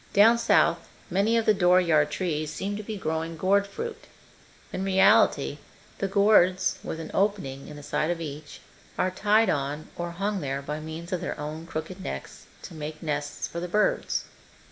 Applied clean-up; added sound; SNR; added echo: none; none; none; reverberation time 0.5 s.